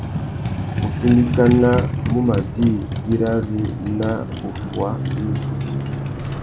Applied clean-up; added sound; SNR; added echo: none; Motorcycle; 3 dB; none.